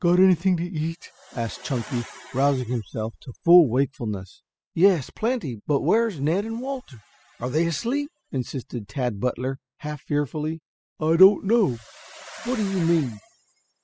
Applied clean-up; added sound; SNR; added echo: classical method spectral subtraction.